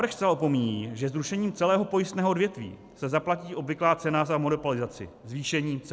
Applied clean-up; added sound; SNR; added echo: none; none; none; none.